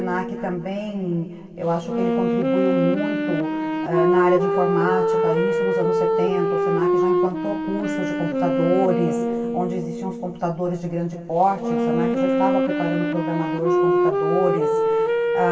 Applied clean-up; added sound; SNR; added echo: none; Wind instrument, woodwind instrument; -3 dB; reverberation time 2.4 s.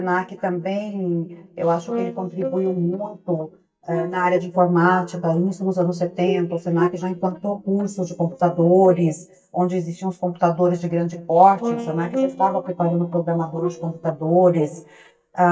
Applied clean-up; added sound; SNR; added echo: neural mask model DeepFilterNet 3.